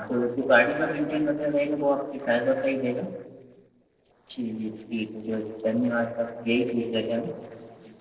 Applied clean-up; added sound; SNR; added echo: neural separator model SepFormer DNS4.